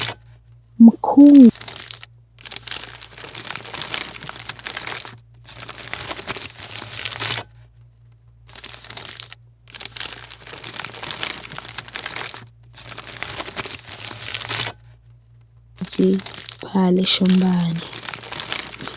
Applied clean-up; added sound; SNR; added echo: none; Crumpling, crinkling; 13 dB; none.